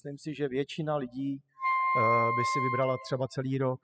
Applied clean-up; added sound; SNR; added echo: classical method spectral subtraction.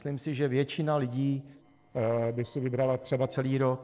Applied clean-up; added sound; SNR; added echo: neural separator model SepFormer DNS4.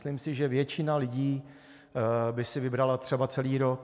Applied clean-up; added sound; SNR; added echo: none; none; none; none.